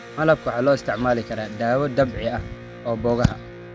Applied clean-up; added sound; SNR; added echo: none; Electric guitar; 16 dB; none.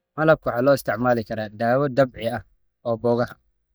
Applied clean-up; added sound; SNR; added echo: neural mask model DeepFilterNet 3.